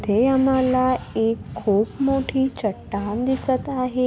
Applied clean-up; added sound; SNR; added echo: none; none; none; none.